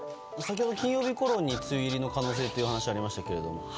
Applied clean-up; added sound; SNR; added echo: none; Scratching (performance technique); 13 dB; none.